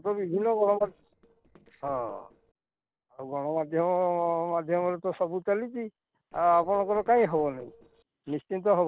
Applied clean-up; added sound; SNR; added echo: neural separator model SepFormer DNS4.